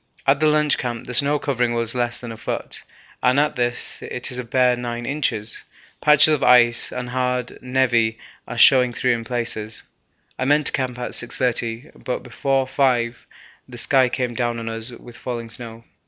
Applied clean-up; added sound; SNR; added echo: none; none; none; none.